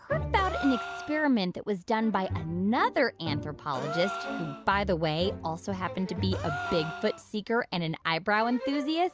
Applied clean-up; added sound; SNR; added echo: none; Gasp; 11 dB; none.